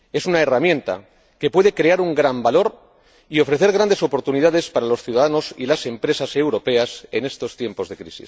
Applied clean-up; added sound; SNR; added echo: none; none; none; none.